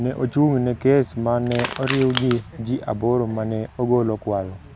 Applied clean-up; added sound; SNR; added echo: none; Crushing; 8 dB; none.